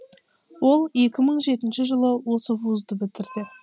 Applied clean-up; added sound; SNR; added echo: none; none; none; none.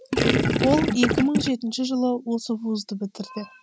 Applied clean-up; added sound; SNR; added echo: none; Gurgling; -3 dB; none.